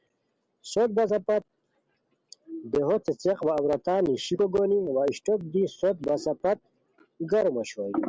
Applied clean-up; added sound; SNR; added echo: none; none; none; none.